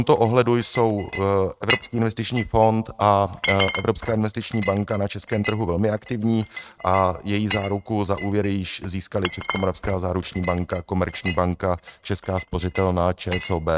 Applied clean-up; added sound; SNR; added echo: neural mask model RNNoise.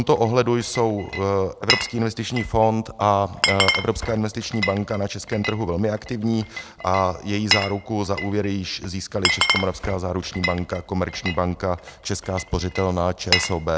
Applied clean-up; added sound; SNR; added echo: none; Glass; 5 dB; none.